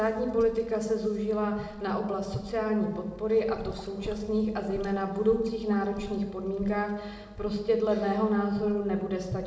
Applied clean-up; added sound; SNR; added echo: none; Sink (filling or washing) / Gurgling / Liquid; 17 dB; reverberation time 1.0 s.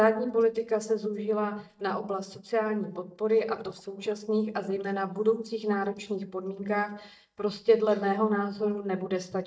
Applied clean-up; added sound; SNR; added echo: neural mask model DeepFilterNet 3.